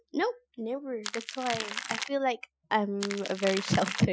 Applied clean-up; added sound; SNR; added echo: classical method Wiener filter.